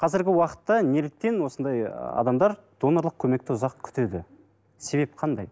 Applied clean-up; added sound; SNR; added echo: none; none; none; none.